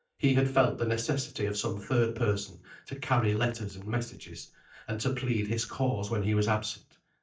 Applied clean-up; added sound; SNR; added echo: neural mask model DeepFilterNet 3.